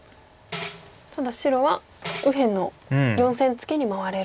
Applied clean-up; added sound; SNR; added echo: none; Tambourine; 1 dB; none.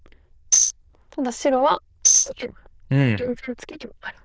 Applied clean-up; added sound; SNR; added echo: neural diffusion model UNIVERSE++.